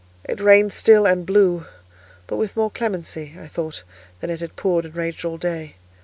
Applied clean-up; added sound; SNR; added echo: none; none; none; none.